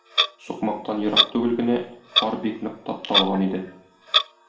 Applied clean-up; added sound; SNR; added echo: none; Clock; 0 dB; reverberation time 0.6 s.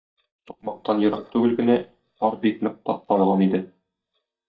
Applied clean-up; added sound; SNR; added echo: neural mask model DeepFilterNet 3.